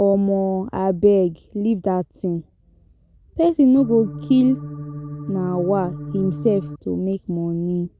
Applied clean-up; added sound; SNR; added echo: none; Organ; 10 dB; none.